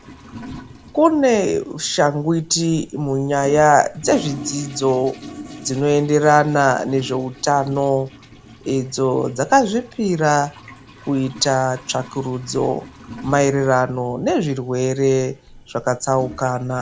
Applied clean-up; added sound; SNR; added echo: none; Toilet flush; 19 dB; none.